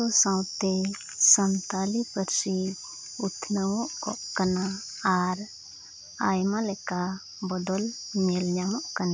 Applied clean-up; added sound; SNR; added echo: none; none; none; none.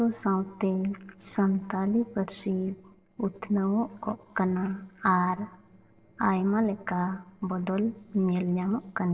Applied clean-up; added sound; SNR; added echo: neural separator model SepFormer DNS4.